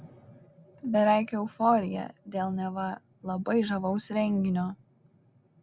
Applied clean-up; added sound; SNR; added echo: none; none; none; none.